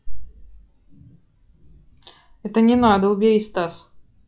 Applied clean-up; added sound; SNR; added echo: classical method log-MMSE.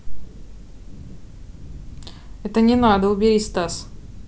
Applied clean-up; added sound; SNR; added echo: none; Thunder / Rain; 17 dB; none.